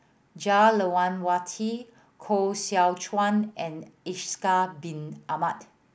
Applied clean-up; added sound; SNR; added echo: none; none; none; none.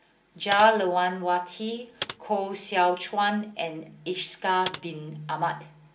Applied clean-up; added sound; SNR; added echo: none; Computer keyboard; 12 dB; reverberation time 0.2 s.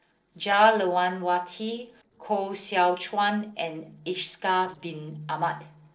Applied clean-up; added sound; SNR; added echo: neural separator model SepFormer DNS4.